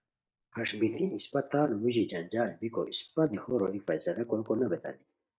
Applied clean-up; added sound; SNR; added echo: neural mask model DeepFilterNet 3.